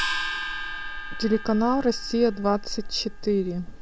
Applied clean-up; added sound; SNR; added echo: none; Gong; 6 dB; none.